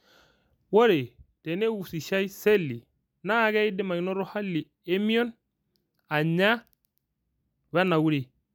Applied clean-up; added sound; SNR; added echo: none; none; none; none.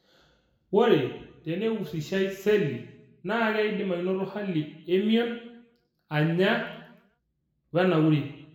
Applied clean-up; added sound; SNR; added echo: none; none; none; reverberation time 0.8 s.